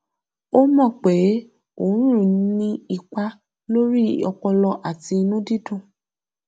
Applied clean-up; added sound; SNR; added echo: none; none; none; none.